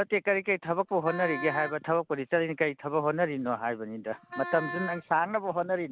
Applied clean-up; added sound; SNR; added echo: none; Wind instrument, woodwind instrument; 10 dB; none.